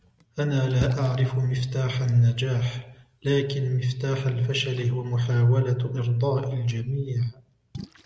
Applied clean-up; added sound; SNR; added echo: none; Splash, splatter; 19 dB; none.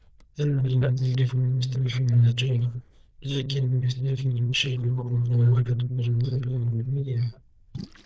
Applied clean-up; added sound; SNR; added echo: neural diffusion model UNIVERSE++.